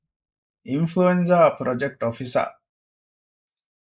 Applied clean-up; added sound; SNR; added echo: neural mask model Resemble Enhance denoiser.